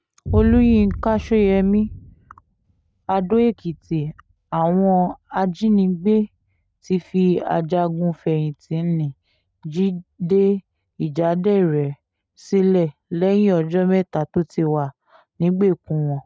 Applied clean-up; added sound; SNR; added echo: neural mask model RNNoise.